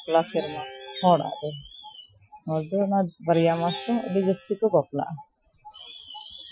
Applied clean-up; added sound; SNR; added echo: classical method Wiener filter.